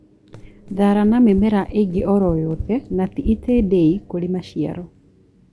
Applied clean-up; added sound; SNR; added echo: none; Run; 14 dB; none.